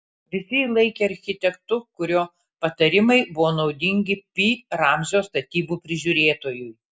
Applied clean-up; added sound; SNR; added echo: none; none; none; none.